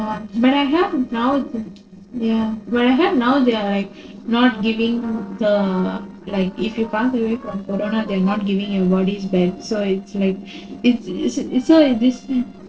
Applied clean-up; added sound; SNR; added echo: neural separator model SepFormer DNS4.